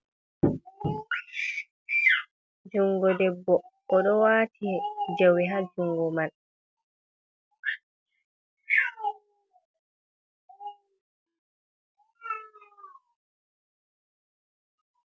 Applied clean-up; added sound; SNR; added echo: none; none; none; none.